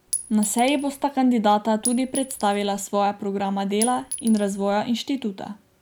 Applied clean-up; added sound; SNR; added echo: none; Chink, clink; 10 dB; none.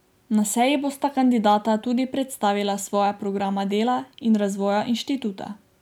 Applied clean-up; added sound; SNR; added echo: none; none; none; none.